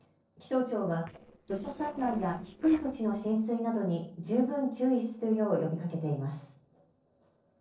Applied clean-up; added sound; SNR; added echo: neural separator model SepFormer DNS4.